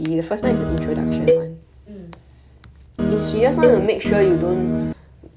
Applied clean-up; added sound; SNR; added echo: none; Cowbell + Guitar; -1 dB; none.